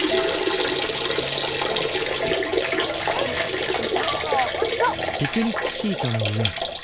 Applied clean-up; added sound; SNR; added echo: none; Liquid; -4 dB; none.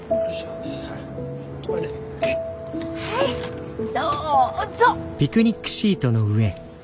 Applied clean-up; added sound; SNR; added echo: none; none; none; none.